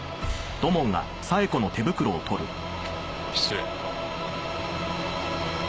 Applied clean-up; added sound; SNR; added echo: none; none; none; none.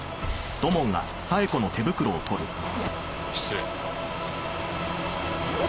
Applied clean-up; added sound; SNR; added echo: none; Zipper (clothing) + Run; 9 dB; none.